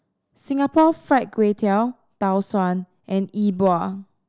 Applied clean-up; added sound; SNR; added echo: none; none; none; none.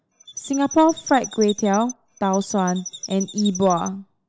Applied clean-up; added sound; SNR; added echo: none; Chirp, tweet; 14 dB; none.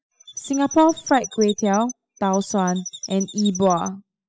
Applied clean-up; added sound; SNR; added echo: classical method spectral subtraction.